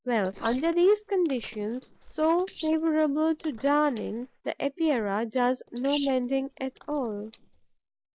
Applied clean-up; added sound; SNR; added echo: neural mask model Resemble Enhance denoiser.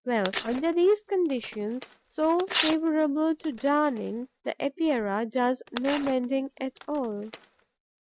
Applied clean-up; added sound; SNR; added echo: neural mask model RNNoise.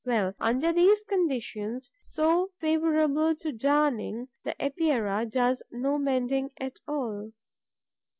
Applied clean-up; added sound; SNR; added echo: none; none; none; none.